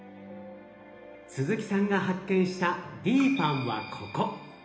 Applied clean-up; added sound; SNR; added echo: none; none; none; reverberation time 1.1 s.